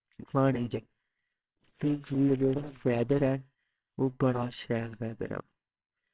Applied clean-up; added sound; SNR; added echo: neural separator model SepFormer WHAMR!.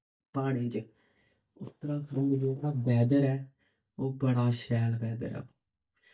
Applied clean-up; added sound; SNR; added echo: neural mask model DeepFilterNet 3.